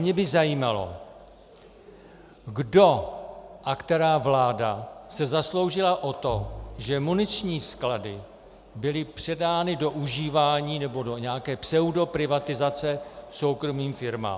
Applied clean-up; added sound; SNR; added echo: none; Bowed string instrument; 16 dB; none.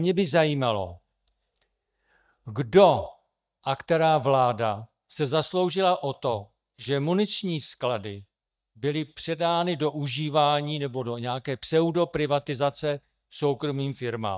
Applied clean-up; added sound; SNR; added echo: neural mask model DeepFilterNet 3.